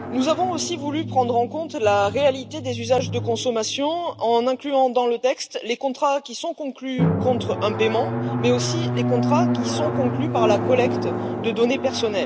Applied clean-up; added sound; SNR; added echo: none; Drum; 4 dB; none.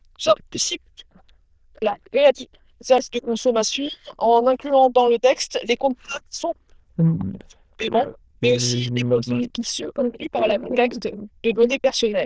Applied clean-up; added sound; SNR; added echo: neural diffusion model UNIVERSE++.